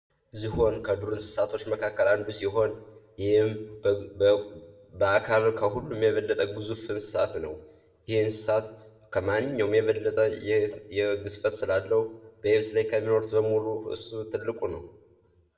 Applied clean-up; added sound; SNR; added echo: none; none; none; reverberation time 0.6 s.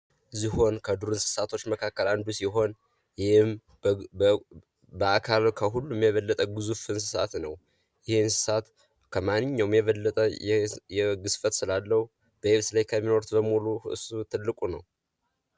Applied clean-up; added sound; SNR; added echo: none; none; none; none.